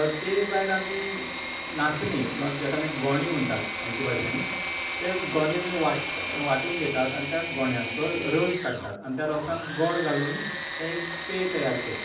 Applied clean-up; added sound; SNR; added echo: none; Engine / Mechanisms; 4 dB; reverberation time 0.6 s.